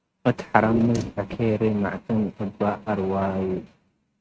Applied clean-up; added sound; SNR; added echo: neural mask model RNNoise.